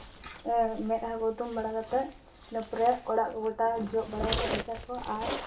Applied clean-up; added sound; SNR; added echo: none; Zipper (clothing); 11 dB; reverberation time 0.3 s.